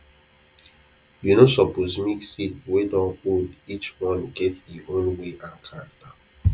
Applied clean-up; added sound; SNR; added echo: none; none; none; none.